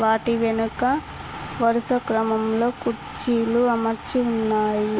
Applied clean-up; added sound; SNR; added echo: none; none; none; none.